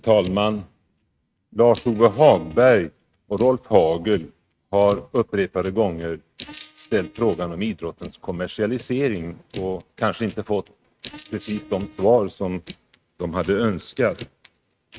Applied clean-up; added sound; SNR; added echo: neural mask model RNNoise.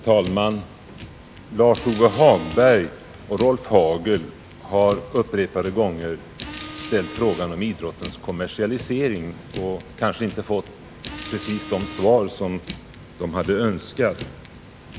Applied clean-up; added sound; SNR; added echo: none; Car; 16 dB; none.